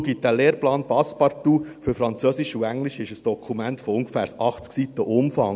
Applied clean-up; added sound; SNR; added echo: none; none; none; none.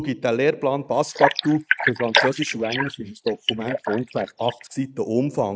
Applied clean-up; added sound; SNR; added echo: neural mask model Resemble Enhance denoiser.